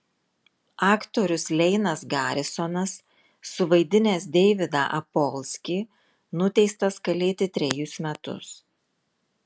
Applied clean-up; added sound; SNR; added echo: none; none; none; none.